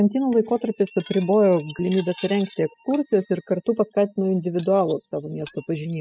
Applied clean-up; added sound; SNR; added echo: classical method spectral subtraction.